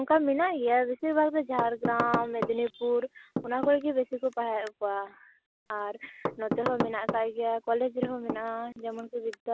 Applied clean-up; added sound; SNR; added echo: none; Knock / Wood; 7 dB; none.